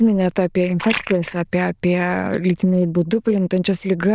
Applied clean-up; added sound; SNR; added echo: neural diffusion model UNIVERSE++.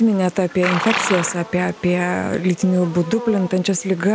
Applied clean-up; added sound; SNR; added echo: none; Livestock, farm animals, working animals; 10 dB; none.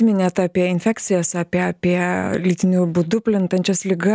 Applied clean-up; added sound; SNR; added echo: none; none; none; none.